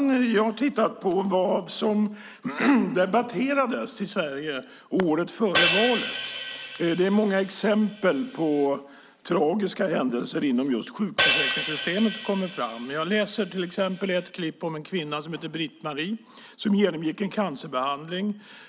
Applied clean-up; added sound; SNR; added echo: none; Hi-hat; 4 dB; none.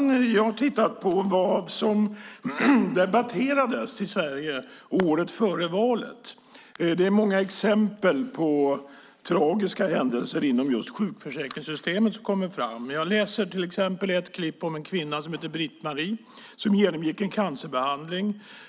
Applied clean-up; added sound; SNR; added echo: none; none; none; none.